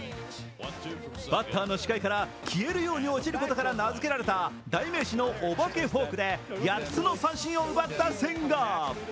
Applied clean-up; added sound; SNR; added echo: none; none; none; none.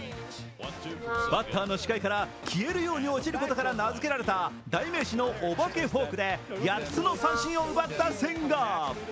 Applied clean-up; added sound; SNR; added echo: none; Wind instrument, woodwind instrument; 5 dB; none.